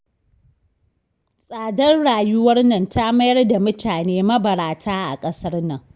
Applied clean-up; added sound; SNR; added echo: none; none; none; none.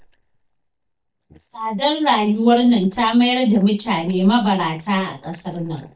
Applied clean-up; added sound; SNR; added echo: neural mask model DeepFilterNet 3.